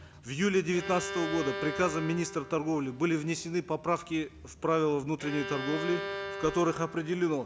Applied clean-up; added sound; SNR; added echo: none; Bowed string instrument; 10 dB; none.